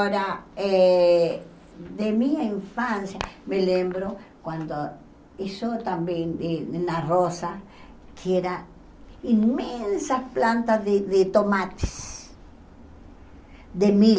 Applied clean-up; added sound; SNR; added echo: none; none; none; none.